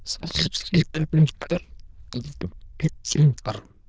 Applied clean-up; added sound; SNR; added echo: neural diffusion model UNIVERSE++.